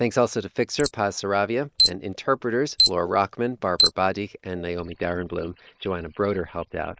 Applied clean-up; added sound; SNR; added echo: neural mask model Resemble Enhance denoiser.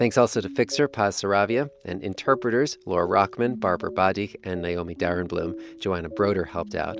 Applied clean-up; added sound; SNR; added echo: none; none; none; none.